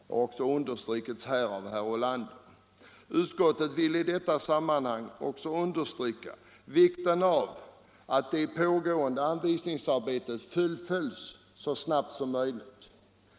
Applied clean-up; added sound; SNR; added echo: none; none; none; none.